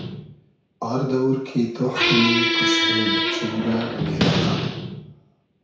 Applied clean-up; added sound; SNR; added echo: none; Squeak; -2 dB; reverberation time 0.6 s.